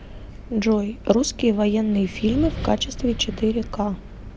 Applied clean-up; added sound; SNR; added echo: none; Wind; 11 dB; none.